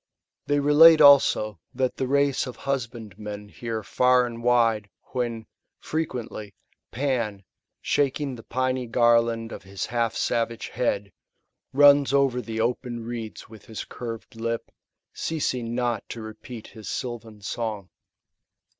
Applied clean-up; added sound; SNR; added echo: none; none; none; none.